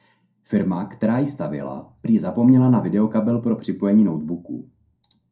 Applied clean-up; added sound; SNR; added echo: none; none; none; reverberation time 0.2 s.